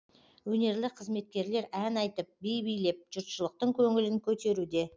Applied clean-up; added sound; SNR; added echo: none; none; none; none.